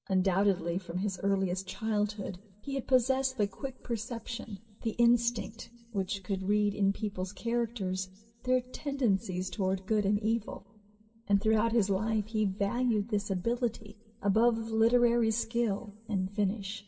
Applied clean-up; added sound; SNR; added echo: none; none; none; reverberation time 1.6 s.